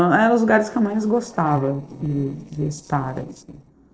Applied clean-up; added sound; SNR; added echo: neural separator model SepFormer DNS4.